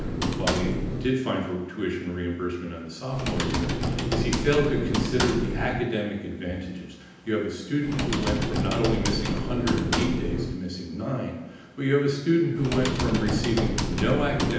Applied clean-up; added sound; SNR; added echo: none; Computer keyboard; 2 dB; reverberation time 0.9 s.